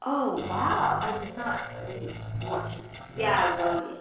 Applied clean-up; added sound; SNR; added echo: neural separator model SepFormer DNS4.